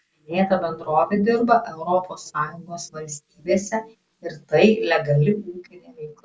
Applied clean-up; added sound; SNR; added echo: neural mask model Resemble Enhance denoiser.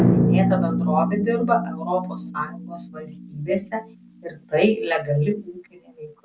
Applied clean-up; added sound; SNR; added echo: none; Drum; 0 dB; none.